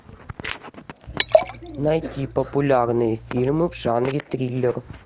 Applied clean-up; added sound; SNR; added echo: none; Liquid; 3 dB; none.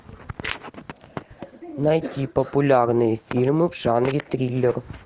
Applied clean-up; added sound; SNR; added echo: none; none; none; none.